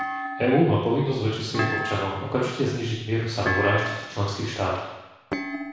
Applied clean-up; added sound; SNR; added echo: none; Thump, thud; 7 dB; reverberation time 1.1 s.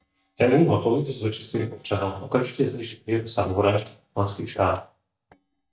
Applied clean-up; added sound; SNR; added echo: neural mask model DeepFilterNet 3.